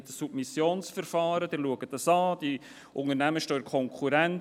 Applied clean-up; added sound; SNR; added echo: none; none; none; none.